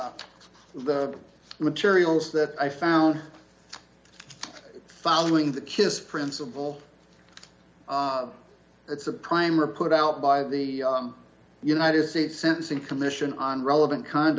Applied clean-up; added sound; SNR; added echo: none; none; none; none.